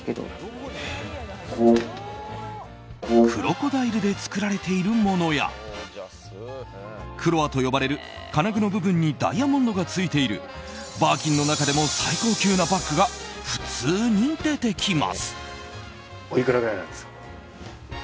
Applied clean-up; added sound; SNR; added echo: none; Brass instrument; -1 dB; none.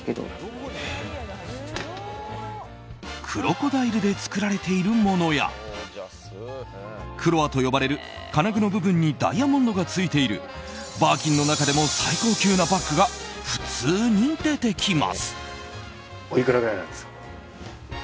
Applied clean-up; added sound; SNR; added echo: none; none; none; none.